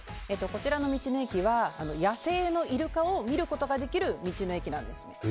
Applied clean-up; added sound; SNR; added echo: none; none; none; none.